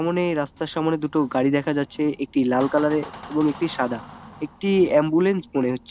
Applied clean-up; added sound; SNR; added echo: none; Door; 20 dB; none.